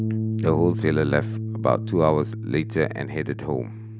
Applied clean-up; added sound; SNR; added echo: none; Bass guitar; 4 dB; none.